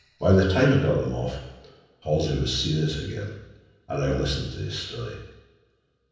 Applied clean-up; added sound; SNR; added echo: none; none; none; reverberation time 0.9 s.